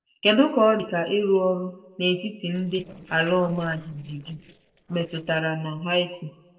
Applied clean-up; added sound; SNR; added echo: neural separator model SepFormer DNS4.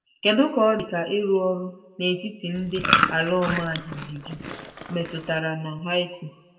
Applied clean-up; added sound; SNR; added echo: none; Chewing, mastication; 2 dB; reverberation time 0.8 s.